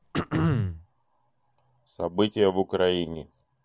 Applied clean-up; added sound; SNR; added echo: none; Cough; 1 dB; none.